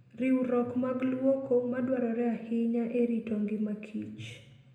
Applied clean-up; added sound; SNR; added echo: none; none; none; reverberation time 0.8 s.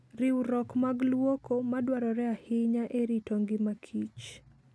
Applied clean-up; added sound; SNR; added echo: none; none; none; none.